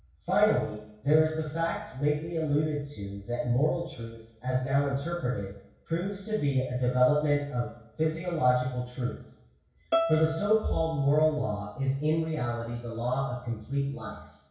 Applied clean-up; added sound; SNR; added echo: none; Bowed string instrument; 8 dB; reverberation time 0.6 s.